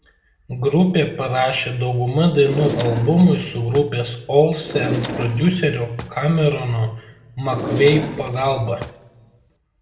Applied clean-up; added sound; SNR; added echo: none; Drawer open or close; 11 dB; reverberation time 0.6 s.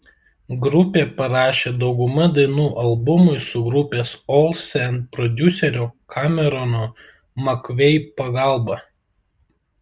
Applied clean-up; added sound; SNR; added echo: none; none; none; none.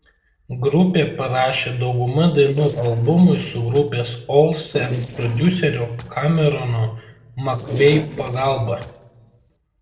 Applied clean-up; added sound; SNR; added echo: neural separator model SepFormer DNS4.